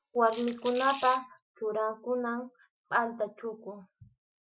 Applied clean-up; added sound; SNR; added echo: classical method Wiener filter.